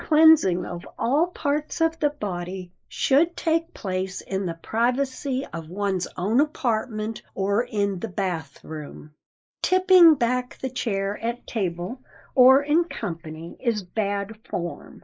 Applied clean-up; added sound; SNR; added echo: neural mask model Resemble Enhance denoiser.